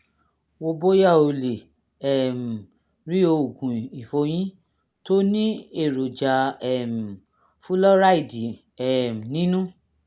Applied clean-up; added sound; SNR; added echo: none; none; none; none.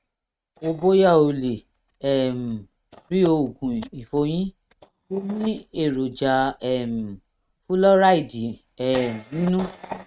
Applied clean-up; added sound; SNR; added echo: neural mask model RNNoise.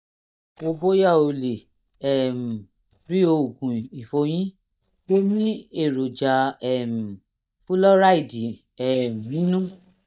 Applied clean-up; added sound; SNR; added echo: neural mask model DeepFilterNet 3.